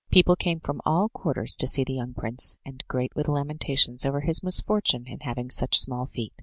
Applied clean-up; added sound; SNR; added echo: none; none; none; none.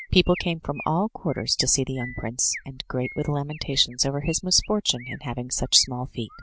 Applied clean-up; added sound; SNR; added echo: none; Chirp, tweet; 19 dB; none.